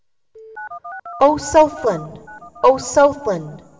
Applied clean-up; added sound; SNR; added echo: none; Telephone; 18 dB; reverberation time 1.7 s.